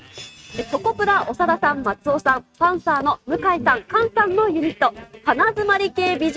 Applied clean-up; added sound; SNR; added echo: neural mask model RNNoise.